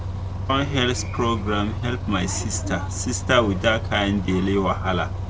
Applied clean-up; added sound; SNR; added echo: none; Bus; 4 dB; none.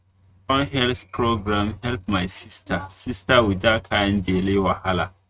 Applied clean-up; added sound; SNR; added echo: neural mask model RNNoise.